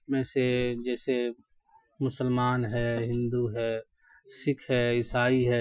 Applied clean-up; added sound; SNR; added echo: classical method Wiener filter.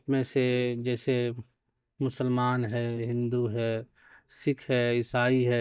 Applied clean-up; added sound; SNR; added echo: neural mask model DeepFilterNet 3.